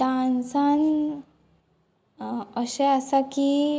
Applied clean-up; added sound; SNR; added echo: none; none; none; none.